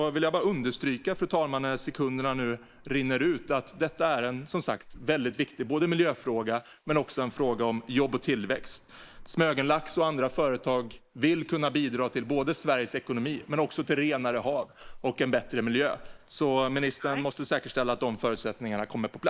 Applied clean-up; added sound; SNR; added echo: neural mask model Resemble Enhance denoiser.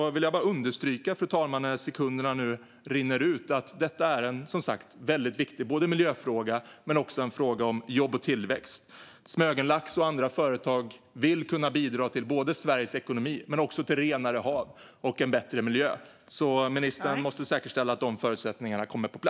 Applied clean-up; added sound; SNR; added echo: none; none; none; none.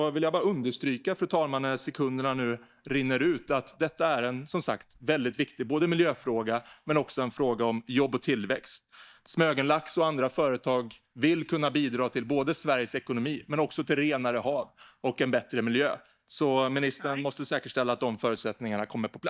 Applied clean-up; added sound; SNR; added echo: neural mask model DeepFilterNet 3.